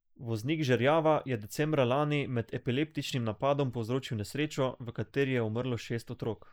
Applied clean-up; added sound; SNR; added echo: neural mask model Resemble Enhance denoiser.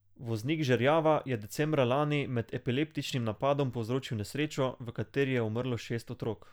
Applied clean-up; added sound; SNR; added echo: none; none; none; none.